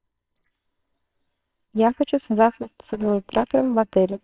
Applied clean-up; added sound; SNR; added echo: neural separator model SepFormer WHAMR!.